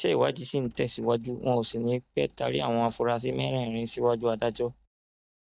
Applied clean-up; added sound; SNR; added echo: neural mask model DeepFilterNet 3.